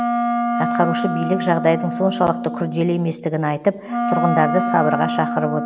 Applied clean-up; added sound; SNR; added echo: none; Wind instrument, woodwind instrument; 2 dB; none.